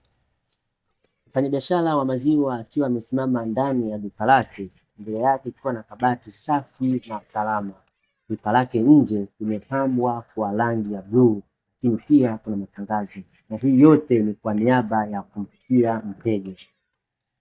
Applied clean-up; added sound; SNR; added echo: neural mask model DeepFilterNet 3.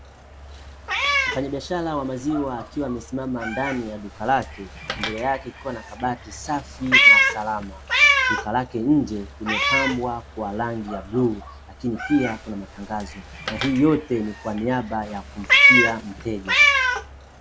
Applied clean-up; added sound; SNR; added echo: none; Meow; -3 dB; none.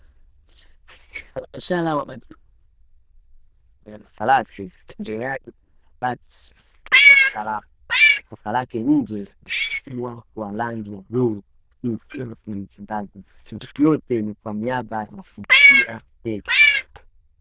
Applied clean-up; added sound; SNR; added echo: neural diffusion model UNIVERSE++.